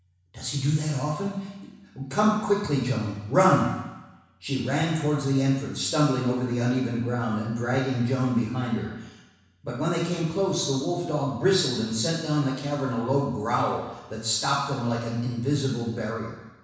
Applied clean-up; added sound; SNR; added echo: none; none; none; reverberation time 1.1 s.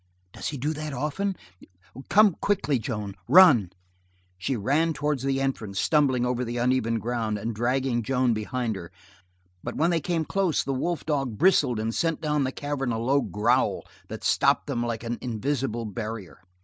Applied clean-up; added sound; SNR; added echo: none; none; none; none.